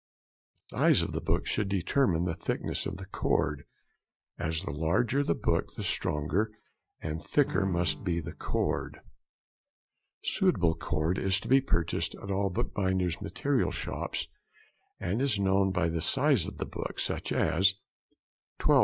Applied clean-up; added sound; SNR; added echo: neural mask model DeepFilterNet 3.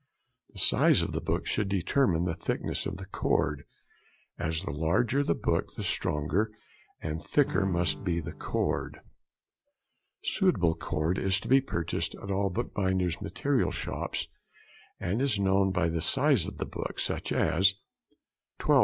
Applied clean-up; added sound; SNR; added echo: neural separator model SepFormer DNS4.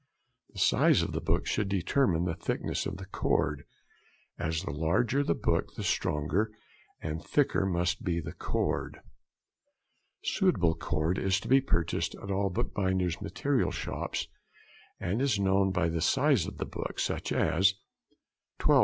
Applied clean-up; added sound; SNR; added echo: none; none; none; none.